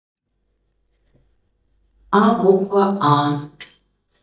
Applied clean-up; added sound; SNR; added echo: neural mask model DeepFilterNet 3.